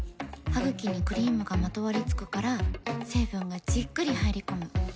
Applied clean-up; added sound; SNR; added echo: none; none; none; none.